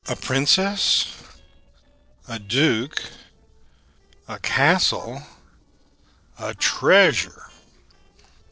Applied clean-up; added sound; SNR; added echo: neural separator model SepFormer DNS4.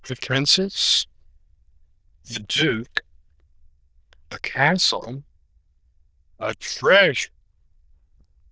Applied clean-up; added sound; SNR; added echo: neural diffusion model UNIVERSE++.